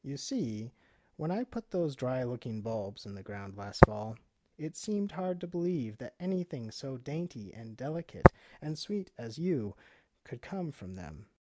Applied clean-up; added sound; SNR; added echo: none; Tap; -5 dB; none.